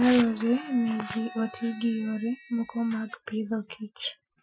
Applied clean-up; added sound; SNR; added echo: classical method Wiener filter.